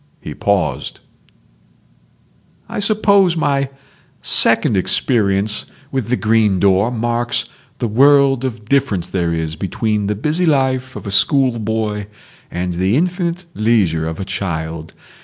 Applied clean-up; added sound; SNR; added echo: none; none; none; none.